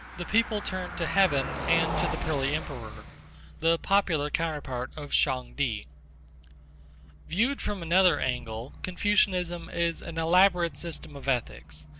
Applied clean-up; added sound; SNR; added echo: none; Car passing by; 10 dB; none.